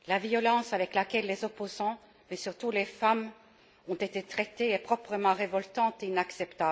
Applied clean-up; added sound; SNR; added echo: none; none; none; none.